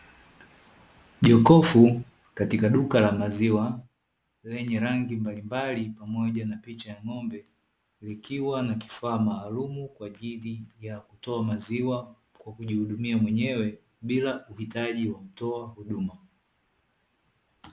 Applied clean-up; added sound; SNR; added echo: none; none; none; none.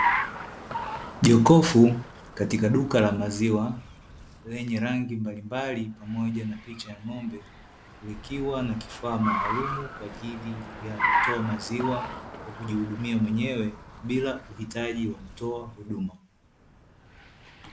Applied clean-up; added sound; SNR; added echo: none; Car; 8 dB; none.